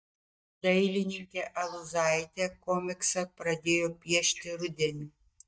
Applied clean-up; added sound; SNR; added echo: neural mask model DeepFilterNet 3.